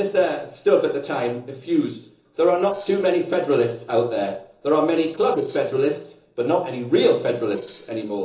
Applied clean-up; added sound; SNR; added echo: neural separator model SepFormer DNS4.